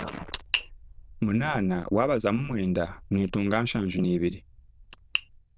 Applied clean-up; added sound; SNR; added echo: neural diffusion model UNIVERSE++.